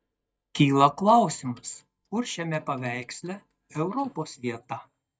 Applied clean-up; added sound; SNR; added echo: neural mask model DeepFilterNet 3.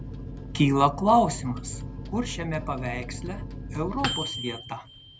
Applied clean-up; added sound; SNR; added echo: none; Microwave oven; 8 dB; none.